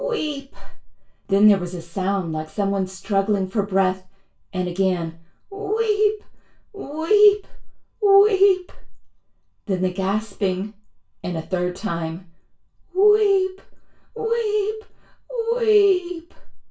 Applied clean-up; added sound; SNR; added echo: none; none; none; reverberation time 0.2 s.